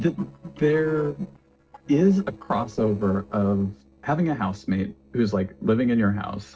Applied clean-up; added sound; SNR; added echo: neural separator model SepFormer DNS4.